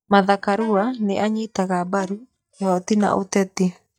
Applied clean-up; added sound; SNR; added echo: neural mask model DeepFilterNet 3.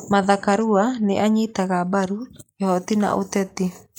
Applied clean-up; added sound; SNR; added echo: neural mask model Resemble Enhance denoiser.